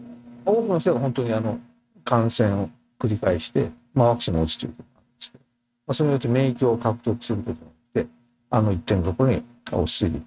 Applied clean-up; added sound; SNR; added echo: neural mask model RNNoise.